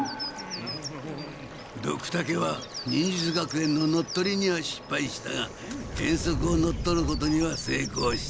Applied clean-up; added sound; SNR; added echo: none; Subway, metro, underground; 9 dB; none.